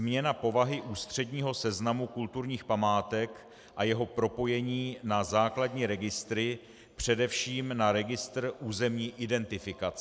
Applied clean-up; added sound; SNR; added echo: none; none; none; none.